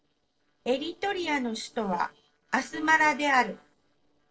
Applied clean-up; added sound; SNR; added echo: neural separator model SepFormer DNS4.